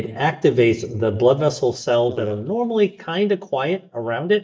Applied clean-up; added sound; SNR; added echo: neural mask model DeepFilterNet 3.